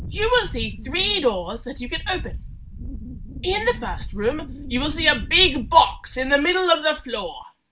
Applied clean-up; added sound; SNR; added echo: none; Wind; 10 dB; none.